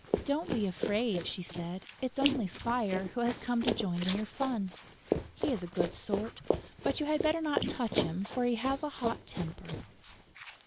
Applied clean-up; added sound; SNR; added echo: neural mask model Resemble Enhance denoiser.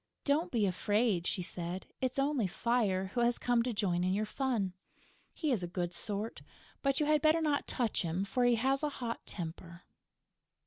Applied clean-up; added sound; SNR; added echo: none; none; none; none.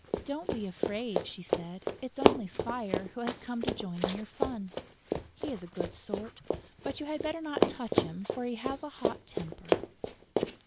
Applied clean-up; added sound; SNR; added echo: none; Run; -5 dB; none.